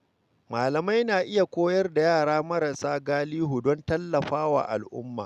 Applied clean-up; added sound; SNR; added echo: none; none; none; none.